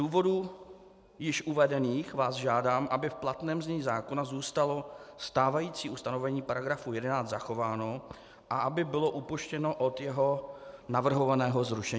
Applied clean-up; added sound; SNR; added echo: none; none; none; none.